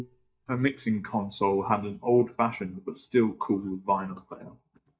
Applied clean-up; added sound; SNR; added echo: neural mask model DeepFilterNet 3.